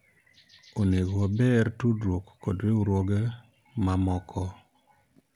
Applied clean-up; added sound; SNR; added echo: none; none; none; none.